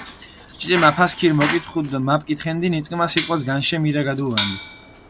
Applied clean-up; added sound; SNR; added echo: none; Bicycle; 9 dB; none.